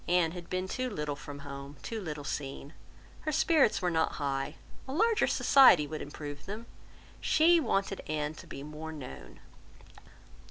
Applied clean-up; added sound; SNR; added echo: none; none; none; none.